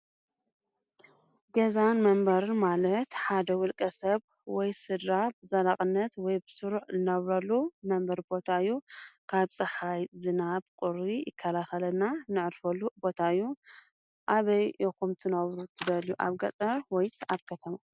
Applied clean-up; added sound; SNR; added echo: none; none; none; none.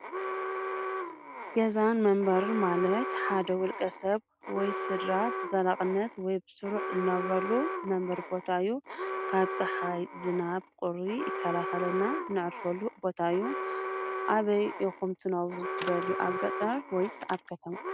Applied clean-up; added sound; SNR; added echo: none; Alarm; 6 dB; none.